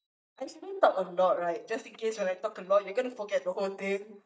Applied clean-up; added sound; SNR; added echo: neural mask model DeepFilterNet 3.